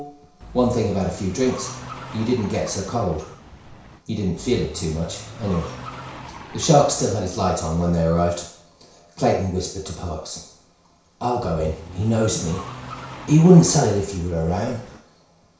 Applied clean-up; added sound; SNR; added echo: none; Car; 15 dB; reverberation time 0.6 s.